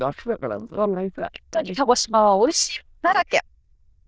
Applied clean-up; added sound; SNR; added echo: neural diffusion model UNIVERSE++.